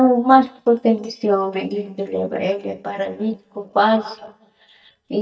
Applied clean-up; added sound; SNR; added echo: neural mask model DeepFilterNet 3.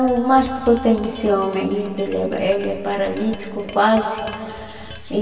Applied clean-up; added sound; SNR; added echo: none; Tap; 16 dB; reverberation time 2.6 s.